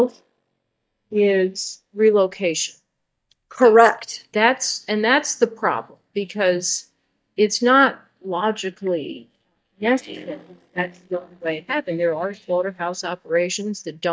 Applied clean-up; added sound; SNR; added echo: neural mask model DeepFilterNet 3.